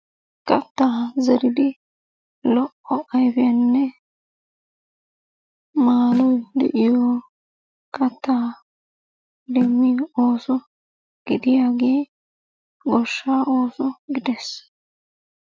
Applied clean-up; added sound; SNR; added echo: neural mask model RNNoise.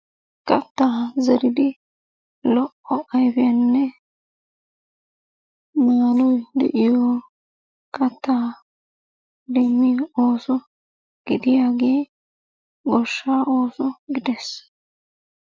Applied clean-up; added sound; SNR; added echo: neural mask model Resemble Enhance denoiser.